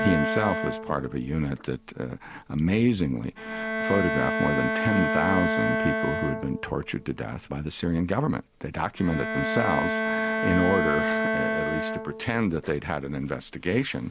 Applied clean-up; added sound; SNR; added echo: none; Bowed string instrument; 2 dB; none.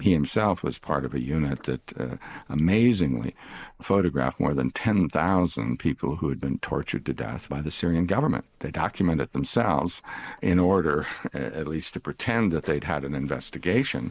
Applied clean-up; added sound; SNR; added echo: neural mask model Resemble Enhance denoiser.